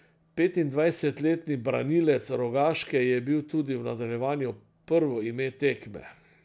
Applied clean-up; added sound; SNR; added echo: none; none; none; none.